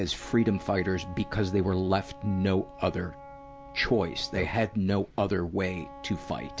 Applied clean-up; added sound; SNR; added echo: none; Wind instrument, woodwind instrument; 18 dB; none.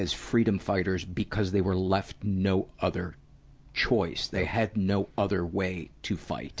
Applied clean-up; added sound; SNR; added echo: none; none; none; none.